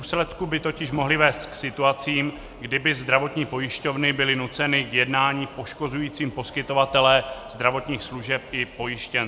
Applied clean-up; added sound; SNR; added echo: none; none; none; none.